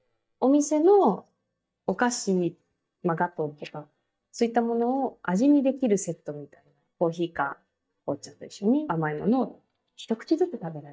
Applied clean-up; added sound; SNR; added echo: neural mask model DeepFilterNet 3.